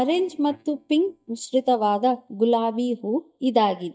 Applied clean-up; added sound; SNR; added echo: neural mask model DeepFilterNet 3.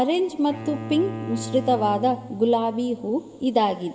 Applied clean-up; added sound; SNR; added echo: none; Bowed string instrument; 12 dB; reverberation time 1.5 s.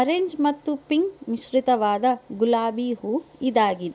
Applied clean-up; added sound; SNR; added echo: none; none; none; none.